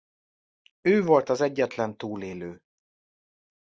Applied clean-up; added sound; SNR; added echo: none; none; none; none.